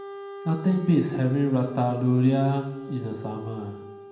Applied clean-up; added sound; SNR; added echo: none; Wind instrument, woodwind instrument; 15 dB; reverberation time 1.1 s.